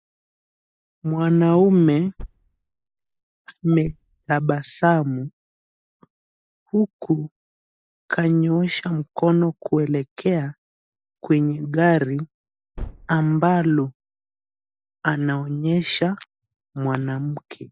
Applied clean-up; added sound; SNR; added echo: neural mask model DeepFilterNet 3.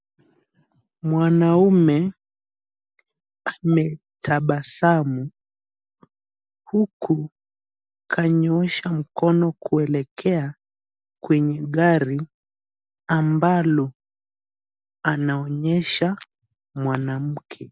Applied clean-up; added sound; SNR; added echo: none; none; none; none.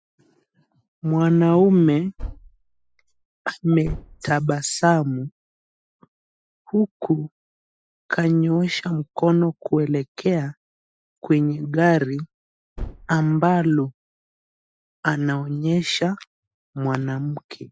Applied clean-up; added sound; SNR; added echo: classical method Wiener filter.